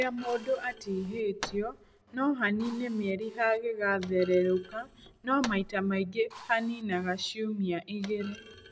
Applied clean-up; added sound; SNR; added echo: none; Thump, thud + Drill; 17 dB; none.